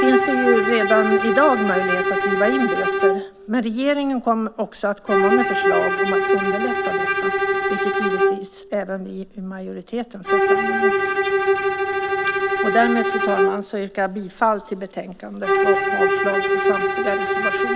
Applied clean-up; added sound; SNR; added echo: none; Bowed string instrument; -3 dB; none.